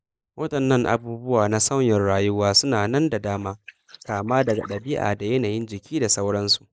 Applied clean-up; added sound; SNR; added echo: neural mask model Resemble Enhance denoiser.